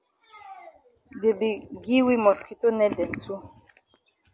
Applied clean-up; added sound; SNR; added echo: none; none; none; none.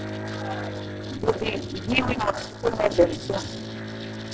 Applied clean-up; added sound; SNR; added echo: neural separator model SepFormer DNS4.